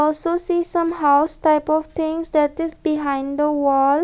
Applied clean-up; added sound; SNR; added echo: none; none; none; none.